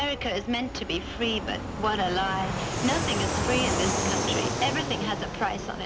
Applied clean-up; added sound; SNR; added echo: none; Fixed-wing aircraft, airplane; 0 dB; none.